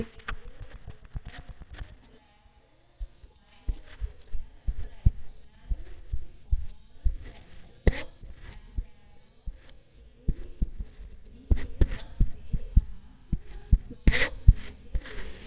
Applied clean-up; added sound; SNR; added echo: neural mask model DeepFilterNet 3.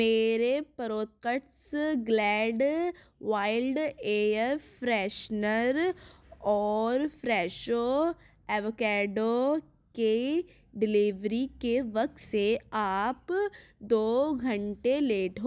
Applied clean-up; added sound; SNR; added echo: none; none; none; none.